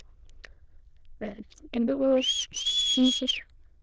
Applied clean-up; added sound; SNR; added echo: neural diffusion model UNIVERSE++.